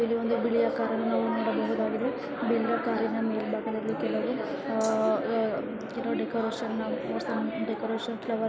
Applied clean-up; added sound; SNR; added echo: none; Rattle (instrument); 16 dB; none.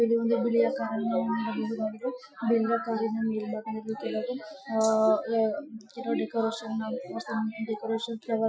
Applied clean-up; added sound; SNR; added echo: classical method Wiener filter.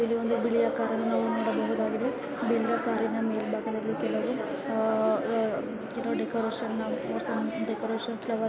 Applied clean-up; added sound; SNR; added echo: none; none; none; none.